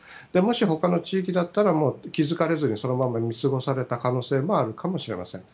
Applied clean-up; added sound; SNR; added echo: none; none; none; none.